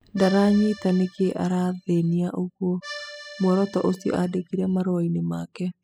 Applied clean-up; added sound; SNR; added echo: classical method spectral subtraction.